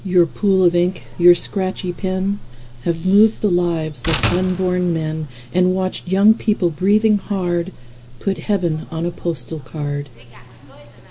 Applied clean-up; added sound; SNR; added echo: none; Slam; 13 dB; none.